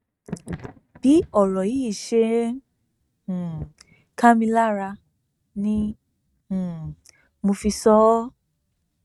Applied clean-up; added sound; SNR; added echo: neural mask model RNNoise.